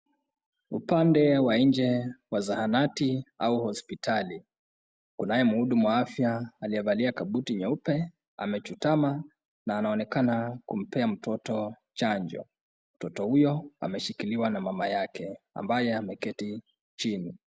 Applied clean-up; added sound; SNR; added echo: none; none; none; none.